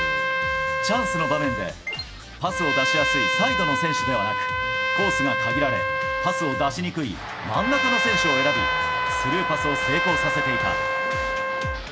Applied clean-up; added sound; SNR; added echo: none; Trumpet; -3 dB; reverberation time 1.9 s.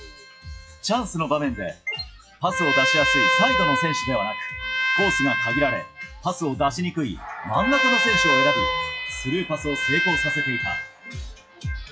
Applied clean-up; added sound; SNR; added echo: classical method WPE with log-MMSE.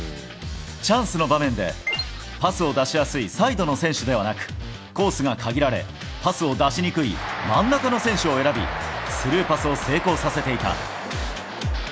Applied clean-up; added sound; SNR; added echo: none; none; none; none.